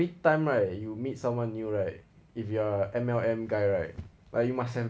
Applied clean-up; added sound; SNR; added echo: none; none; none; none.